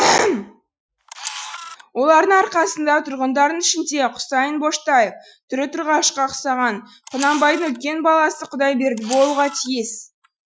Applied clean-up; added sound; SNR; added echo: classical method Wiener filter.